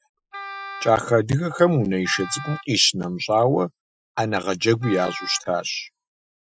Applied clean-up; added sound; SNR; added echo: classical method Wiener filter.